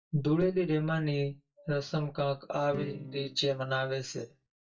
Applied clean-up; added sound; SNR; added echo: neural mask model DeepFilterNet 3.